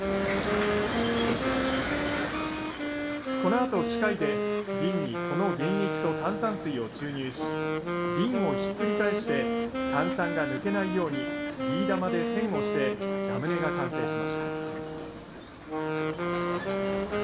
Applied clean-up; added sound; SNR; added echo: none; Wind instrument, woodwind instrument; -1 dB; reverberation time 2.3 s.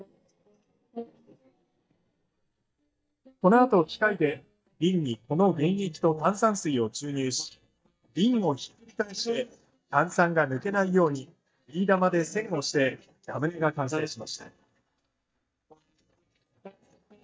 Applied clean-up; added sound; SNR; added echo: neural mask model DeepFilterNet 3.